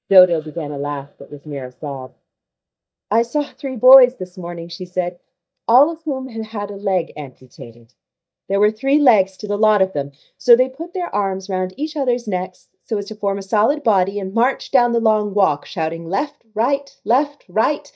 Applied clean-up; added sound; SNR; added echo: neural mask model DeepFilterNet 3.